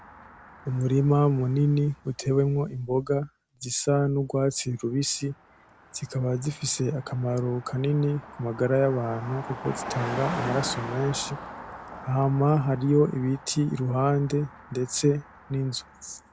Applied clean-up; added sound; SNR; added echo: none; Car passing by; 14 dB; none.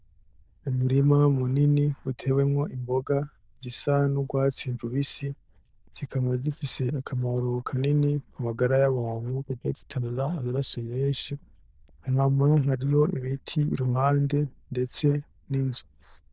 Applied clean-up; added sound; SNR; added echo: neural diffusion model UNIVERSE++.